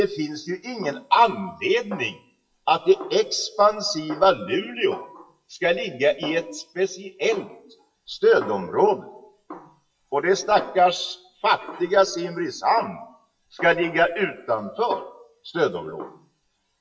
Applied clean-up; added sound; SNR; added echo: classical method WPE with log-MMSE.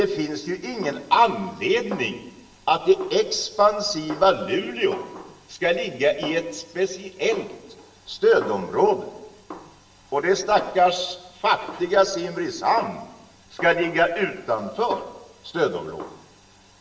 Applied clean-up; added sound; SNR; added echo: none; Snare drum; 19 dB; reverberation time 0.9 s.